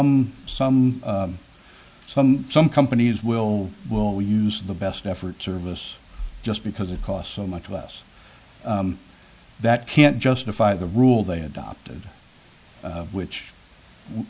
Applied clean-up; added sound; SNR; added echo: none; none; none; none.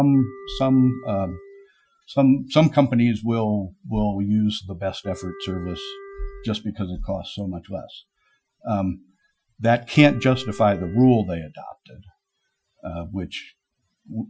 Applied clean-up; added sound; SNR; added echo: classical method Wiener filter.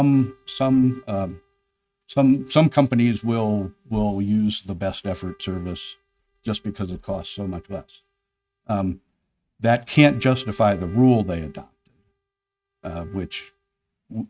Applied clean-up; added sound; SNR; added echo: neural mask model RNNoise.